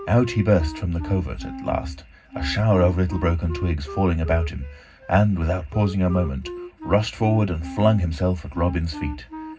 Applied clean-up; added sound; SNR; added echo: none; Wind instrument, woodwind instrument; 14 dB; reverberation time 0.4 s.